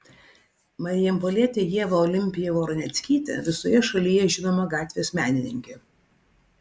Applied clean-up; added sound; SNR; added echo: none; none; none; none.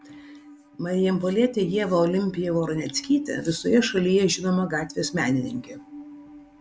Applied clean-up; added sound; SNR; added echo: none; Musical instrument; 18 dB; none.